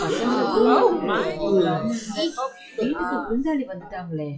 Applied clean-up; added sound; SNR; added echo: classical method WPE with log-MMSE.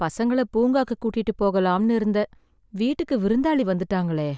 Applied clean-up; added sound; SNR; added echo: none; none; none; none.